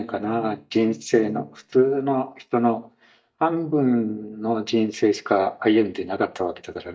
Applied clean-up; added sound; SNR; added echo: neural mask model DeepFilterNet 3.